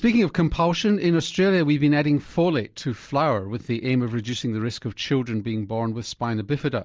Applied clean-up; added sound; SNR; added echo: none; none; none; none.